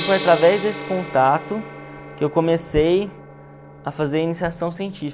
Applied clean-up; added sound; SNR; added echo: none; Gong; 13 dB; none.